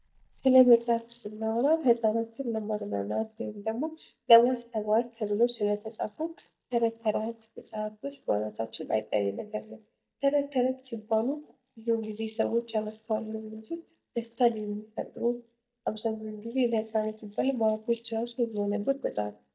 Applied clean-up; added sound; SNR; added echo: neural mask model DeepFilterNet 3.